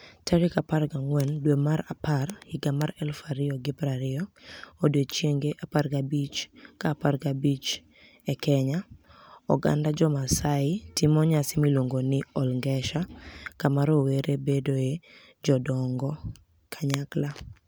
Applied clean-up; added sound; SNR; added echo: none; none; none; none.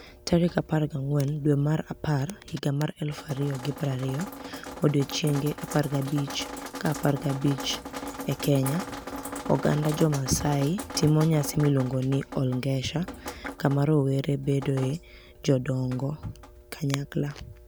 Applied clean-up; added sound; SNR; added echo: none; Drip; 13 dB; none.